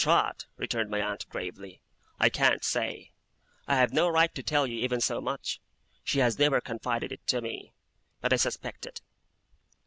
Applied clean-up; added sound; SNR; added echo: none; none; none; none.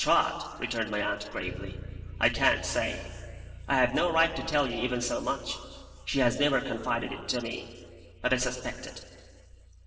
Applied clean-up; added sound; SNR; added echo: none; Bass guitar; 15 dB; reverberation time 2.1 s.